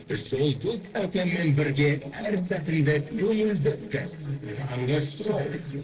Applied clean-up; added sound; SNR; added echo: neural separator model SepFormer DNS4.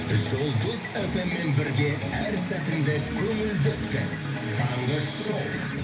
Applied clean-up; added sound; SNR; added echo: none; Stream; 17 dB; reverberation time 0.3 s.